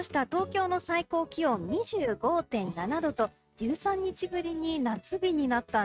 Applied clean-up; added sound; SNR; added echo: neural mask model RNNoise.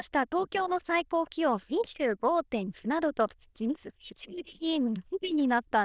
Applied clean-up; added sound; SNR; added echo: neural diffusion model UNIVERSE++.